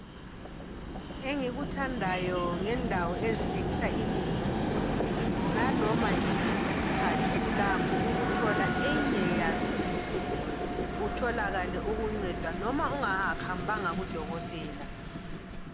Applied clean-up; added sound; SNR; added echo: none; Train; -4 dB; none.